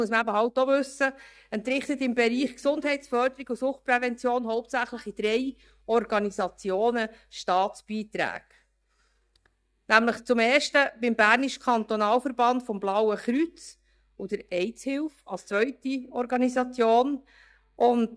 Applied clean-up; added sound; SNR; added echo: neural mask model DeepFilterNet 3.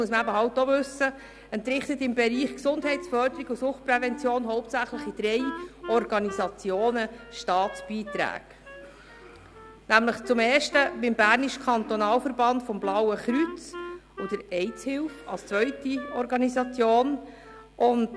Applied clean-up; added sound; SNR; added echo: none; Wind instrument, woodwind instrument; 16 dB; none.